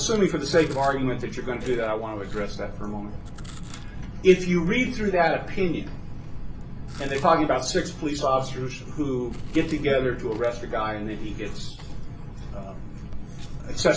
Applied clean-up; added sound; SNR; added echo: none; Chewing, mastication; 16 dB; reverberation time 0.2 s.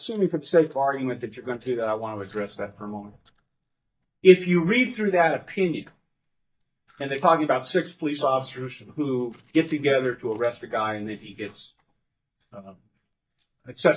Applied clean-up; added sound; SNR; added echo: neural mask model DeepFilterNet 3.